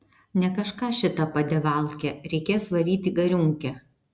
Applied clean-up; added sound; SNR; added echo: none; none; none; none.